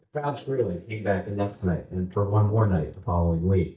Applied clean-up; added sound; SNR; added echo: neural mask model DeepFilterNet 3.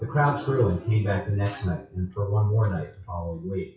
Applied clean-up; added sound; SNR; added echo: classical method WPE with log-MMSE.